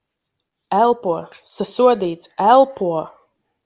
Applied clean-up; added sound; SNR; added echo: none; none; none; none.